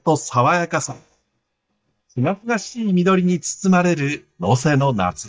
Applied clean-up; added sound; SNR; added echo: neural mask model DeepFilterNet 3.